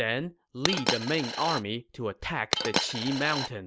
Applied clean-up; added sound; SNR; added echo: none; Coin (dropping); 0 dB; none.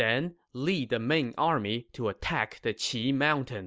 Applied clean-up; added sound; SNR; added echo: none; none; none; none.